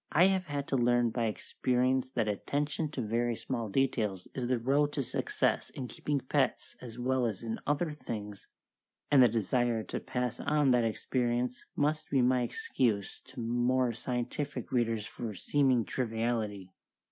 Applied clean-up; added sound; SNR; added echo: none; none; none; none.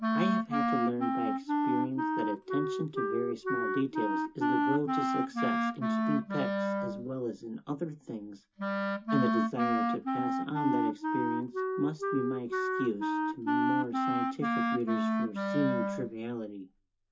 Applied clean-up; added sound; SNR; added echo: none; Wind instrument, woodwind instrument; -4 dB; reverberation time 0.2 s.